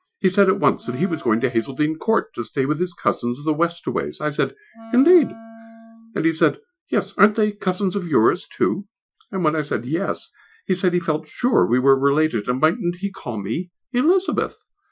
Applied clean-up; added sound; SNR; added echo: classical method Wiener filter.